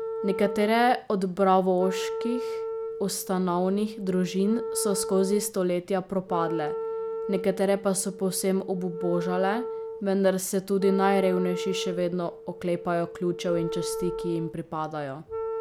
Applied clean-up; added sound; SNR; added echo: none; Wind instrument, woodwind instrument; 7 dB; none.